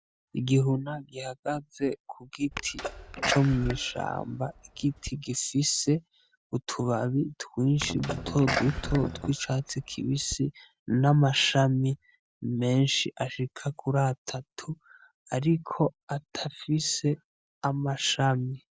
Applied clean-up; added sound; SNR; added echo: none; Sneeze + Strum; 7 dB; none.